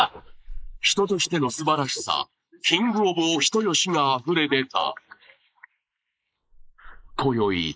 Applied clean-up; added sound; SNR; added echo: neural mask model Resemble Enhance denoiser.